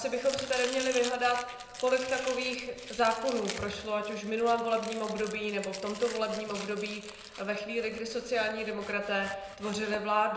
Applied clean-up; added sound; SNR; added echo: none; Domestic sounds, home sounds; 13 dB; reverberation time 0.8 s.